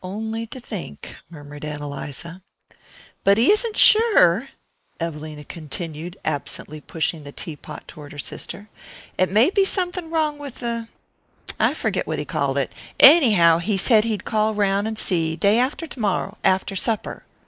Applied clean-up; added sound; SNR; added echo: neural mask model Resemble Enhance denoiser.